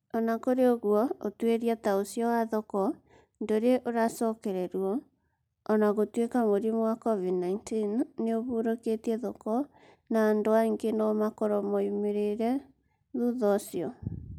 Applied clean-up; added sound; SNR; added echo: none; none; none; none.